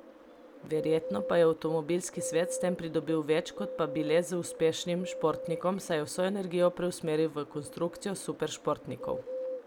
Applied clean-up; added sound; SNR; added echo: none; Bird; 11 dB; none.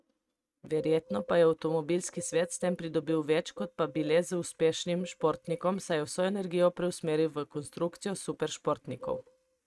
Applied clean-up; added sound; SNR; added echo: neural mask model RNNoise.